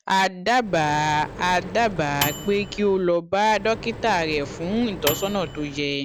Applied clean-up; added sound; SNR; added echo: none; Microwave oven; 11 dB; none.